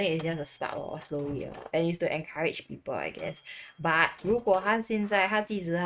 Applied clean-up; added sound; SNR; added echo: neural mask model RNNoise.